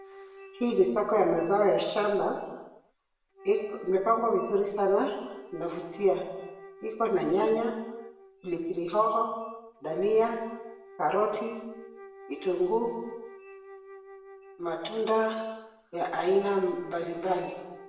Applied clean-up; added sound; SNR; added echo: none; Wind instrument, woodwind instrument; 20 dB; reverberation time 1.0 s.